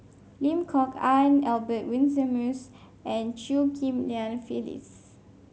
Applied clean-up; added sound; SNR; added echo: none; none; none; none.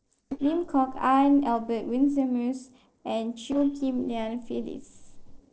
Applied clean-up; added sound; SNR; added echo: neural separator model SepFormer DNS4.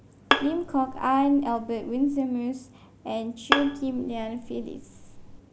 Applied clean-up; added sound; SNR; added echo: none; Bowed string instrument; 3 dB; none.